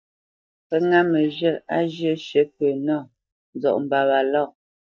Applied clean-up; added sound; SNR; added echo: neural mask model DeepFilterNet 3.